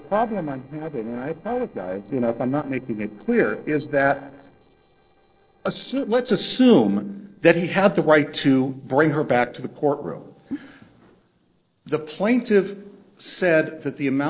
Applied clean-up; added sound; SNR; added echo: neural separator model SepFormer DNS4.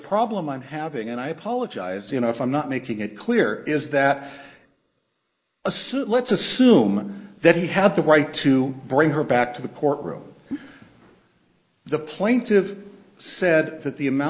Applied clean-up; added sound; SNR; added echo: neural mask model Resemble Enhance denoiser.